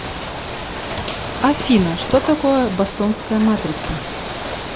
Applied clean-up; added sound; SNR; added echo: none; Ocean / Boat, Water vehicle; 7 dB; none.